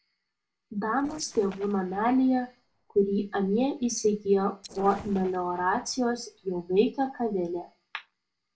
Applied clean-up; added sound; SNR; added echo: neural separator model SepFormer DNS4.